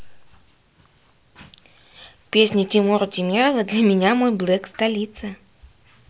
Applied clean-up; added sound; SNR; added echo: none; none; none; none.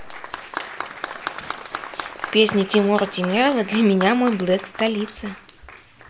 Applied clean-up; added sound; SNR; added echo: none; Applause; 11 dB; none.